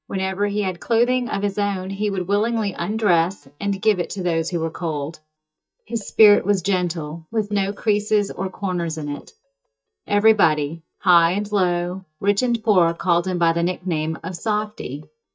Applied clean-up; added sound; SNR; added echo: neural mask model DeepFilterNet 3.